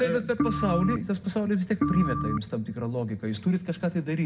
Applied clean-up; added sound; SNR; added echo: none; Organ; 3 dB; reverberation time 2.0 s.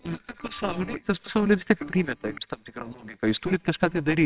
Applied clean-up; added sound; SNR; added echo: neural separator model SepFormer WHAMR!.